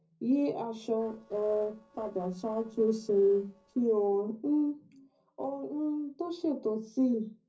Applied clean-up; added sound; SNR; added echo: neural separator model SepFormer DNS4.